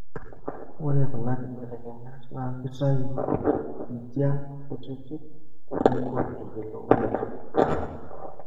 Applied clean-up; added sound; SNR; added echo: none; none; none; reverberation time 0.9 s.